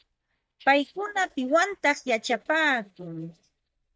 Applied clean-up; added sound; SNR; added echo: neural mask model DeepFilterNet 3.